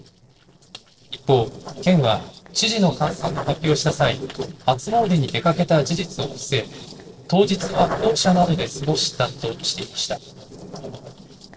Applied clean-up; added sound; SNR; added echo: neural separator model SepFormer DNS4.